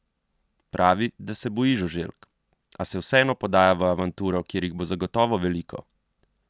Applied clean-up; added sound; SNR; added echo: none; none; none; none.